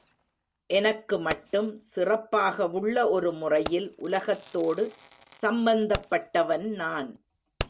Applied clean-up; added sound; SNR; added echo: none; Fireworks; 16 dB; none.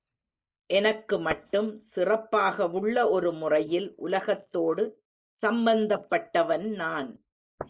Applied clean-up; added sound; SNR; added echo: neural mask model Resemble Enhance denoiser.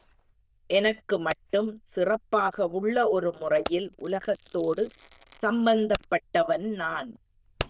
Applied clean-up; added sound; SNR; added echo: neural diffusion model UNIVERSE++.